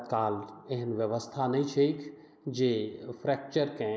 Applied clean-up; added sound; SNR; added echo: none; none; none; none.